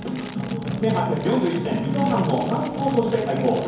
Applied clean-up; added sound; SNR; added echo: none; Crumpling, crinkling; 19 dB; reverberation time 1.0 s.